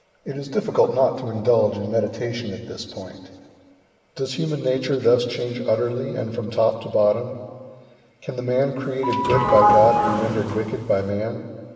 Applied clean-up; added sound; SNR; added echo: none; Sliding door / Doorbell; -2 dB; reverberation time 1.9 s.